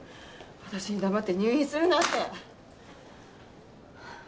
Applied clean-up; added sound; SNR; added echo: none; none; none; none.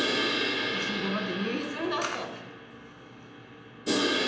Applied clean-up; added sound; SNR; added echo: none; Crash cymbal; -5 dB; reverberation time 0.8 s.